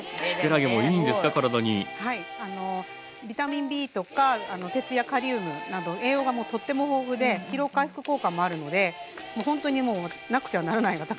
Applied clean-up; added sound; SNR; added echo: none; Wind instrument, woodwind instrument; 18 dB; none.